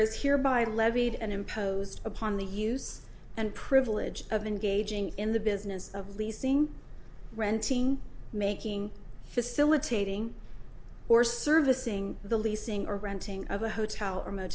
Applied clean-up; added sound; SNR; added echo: none; none; none; none.